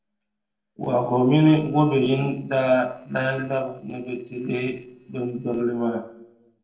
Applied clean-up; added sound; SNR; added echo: neural separator model SepFormer DNS4.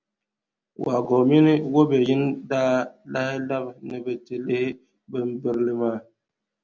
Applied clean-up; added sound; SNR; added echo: none; none; none; none.